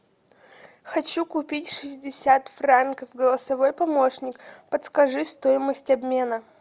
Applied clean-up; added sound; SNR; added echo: none; none; none; none.